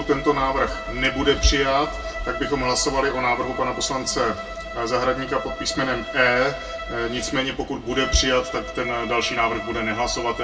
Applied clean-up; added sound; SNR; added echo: none; Bowed string instrument; 10 dB; reverberation time 0.1 s.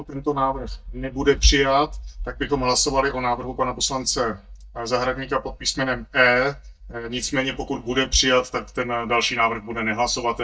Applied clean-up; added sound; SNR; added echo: neural mask model DeepFilterNet 3.